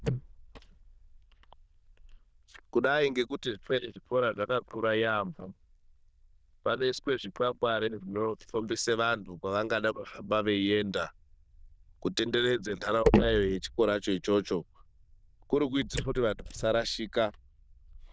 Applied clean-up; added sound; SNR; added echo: neural diffusion model UNIVERSE++.